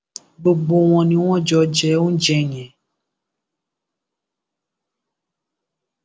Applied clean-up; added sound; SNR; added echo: none; none; none; none.